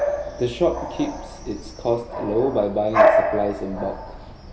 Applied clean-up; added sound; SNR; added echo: none; Bark / Bird vocalization, bird call, bird song; -1 dB; none.